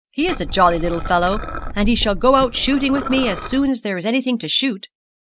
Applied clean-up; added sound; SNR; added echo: none; Liquid; 7 dB; none.